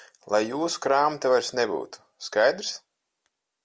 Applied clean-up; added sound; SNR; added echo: none; none; none; none.